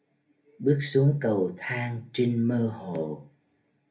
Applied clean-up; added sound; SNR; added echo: none; none; none; reverberation time 0.3 s.